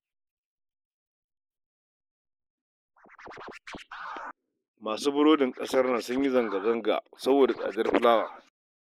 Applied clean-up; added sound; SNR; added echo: neural mask model Resemble Enhance denoiser.